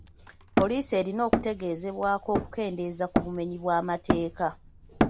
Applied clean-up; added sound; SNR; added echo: none; Hammer; 2 dB; none.